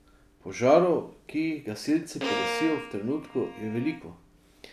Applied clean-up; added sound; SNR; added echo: none; Bowed string instrument; 6 dB; none.